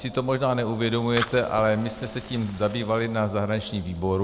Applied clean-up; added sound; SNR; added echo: none; Fire; 15 dB; none.